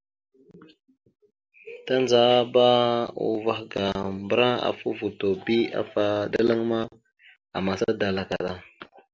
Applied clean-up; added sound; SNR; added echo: none; none; none; none.